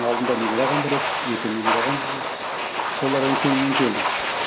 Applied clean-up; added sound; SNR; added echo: none; Domestic sounds, home sounds; -1 dB; none.